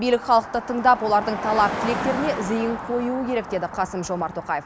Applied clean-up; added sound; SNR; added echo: none; Car passing by; 8 dB; none.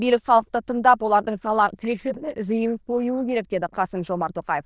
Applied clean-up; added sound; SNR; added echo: neural diffusion model UNIVERSE++.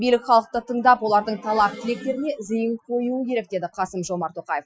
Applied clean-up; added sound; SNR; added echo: classical method Wiener filter.